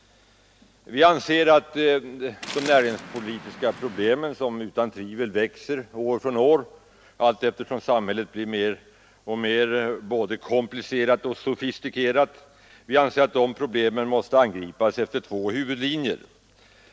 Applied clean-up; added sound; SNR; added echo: none; Waves, surf; 16 dB; none.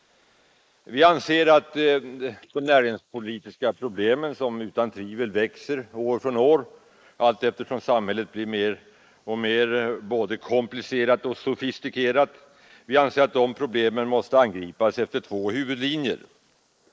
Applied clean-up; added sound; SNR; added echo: neural mask model Resemble Enhance denoiser.